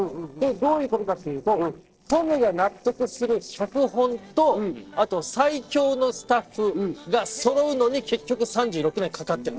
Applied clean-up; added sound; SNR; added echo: neural separator model SepFormer DNS4.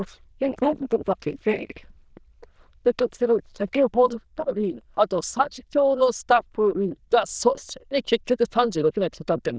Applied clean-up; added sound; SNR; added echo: neural diffusion model UNIVERSE++.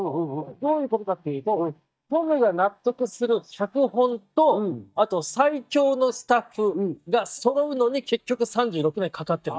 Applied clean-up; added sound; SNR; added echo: neural mask model DeepFilterNet 3.